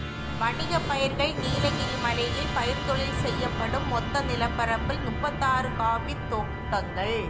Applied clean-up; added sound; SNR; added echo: none; Musical instrument; 2 dB; none.